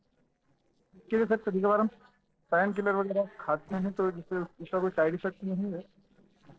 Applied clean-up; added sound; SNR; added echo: neural separator model SepFormer DNS4.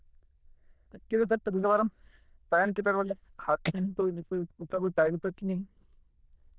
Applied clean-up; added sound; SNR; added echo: neural diffusion model UNIVERSE++.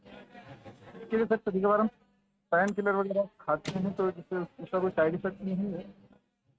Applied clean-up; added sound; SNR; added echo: neural mask model RNNoise.